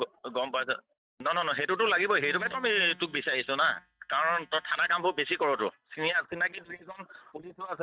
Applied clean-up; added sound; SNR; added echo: neural mask model DeepFilterNet 3.